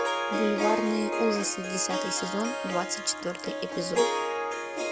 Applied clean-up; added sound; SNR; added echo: none; Harp; -1 dB; none.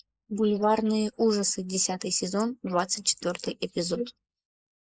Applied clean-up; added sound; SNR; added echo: neural mask model Resemble Enhance denoiser.